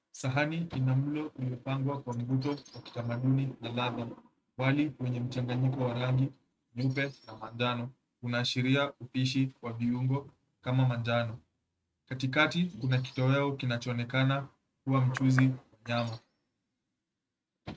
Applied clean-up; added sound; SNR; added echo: neural mask model RNNoise.